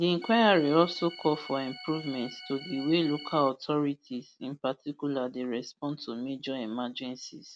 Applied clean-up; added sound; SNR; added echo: none; Organ; 14 dB; none.